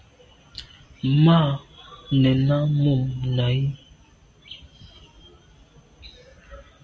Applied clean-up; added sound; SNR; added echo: none; none; none; none.